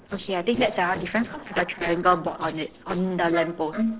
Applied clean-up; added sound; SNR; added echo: neural separator model SepFormer DNS4.